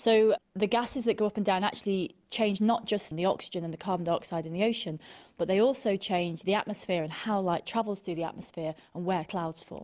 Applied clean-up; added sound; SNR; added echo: none; none; none; none.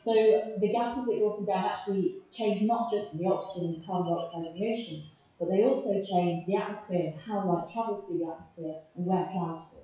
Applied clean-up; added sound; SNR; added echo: classical method WPE with log-MMSE.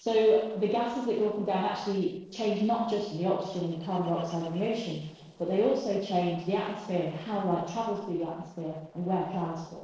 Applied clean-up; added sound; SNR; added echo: neural separator model SepFormer DNS4.